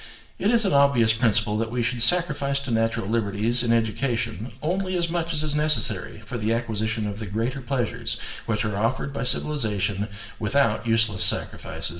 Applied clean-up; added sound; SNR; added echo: none; none; none; reverberation time 0.6 s.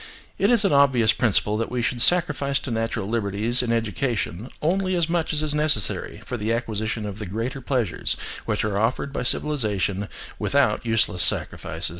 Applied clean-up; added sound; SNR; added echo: none; none; none; none.